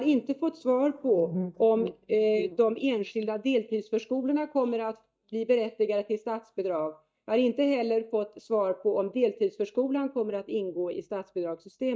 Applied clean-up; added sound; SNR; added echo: neural mask model DeepFilterNet 3.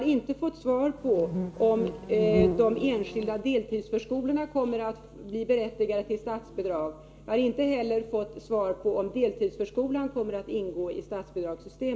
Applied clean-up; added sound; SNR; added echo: none; Insect; 3 dB; reverberation time 0.5 s.